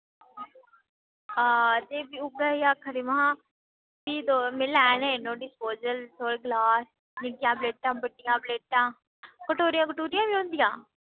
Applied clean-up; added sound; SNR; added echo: none; none; none; none.